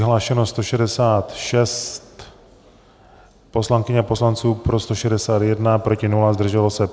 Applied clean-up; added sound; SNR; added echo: none; none; none; none.